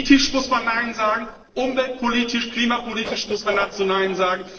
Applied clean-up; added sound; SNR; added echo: neural separator model SepFormer DNS4.